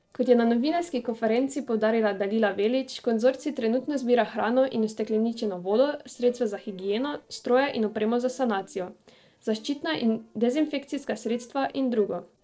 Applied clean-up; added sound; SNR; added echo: neural separator model SepFormer DNS4.